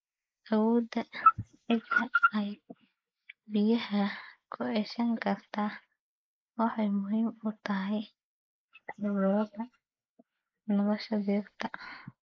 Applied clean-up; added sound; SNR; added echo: neural mask model Resemble Enhance denoiser.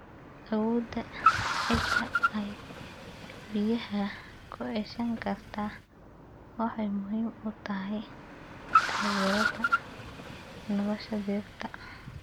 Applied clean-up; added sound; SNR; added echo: none; Car; 0 dB; none.